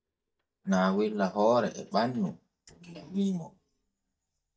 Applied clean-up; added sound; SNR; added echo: neural mask model DeepFilterNet 3.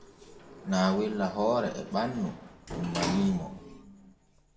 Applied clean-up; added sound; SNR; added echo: none; Sliding door; 10 dB; reverberation time 0.6 s.